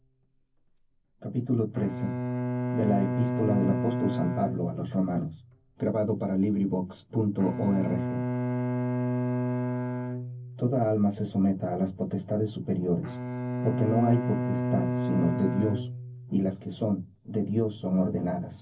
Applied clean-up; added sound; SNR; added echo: none; Bowed string instrument; 4 dB; reverberation time 0.3 s.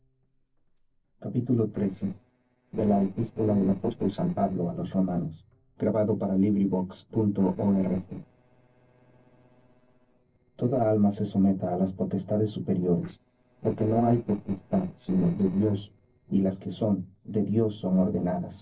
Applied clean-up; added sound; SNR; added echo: neural separator model SepFormer DNS4.